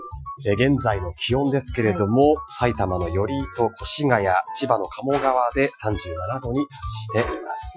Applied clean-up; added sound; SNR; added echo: classical method Wiener filter.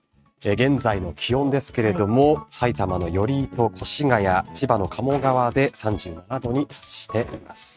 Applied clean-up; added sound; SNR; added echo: neural mask model RNNoise.